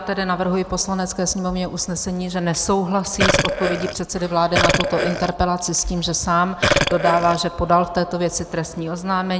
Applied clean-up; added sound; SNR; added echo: none; Burping, eructation; 0 dB; none.